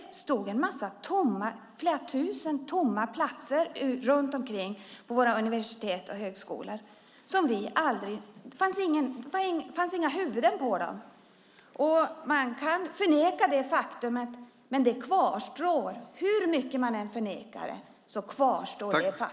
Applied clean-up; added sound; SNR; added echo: none; none; none; none.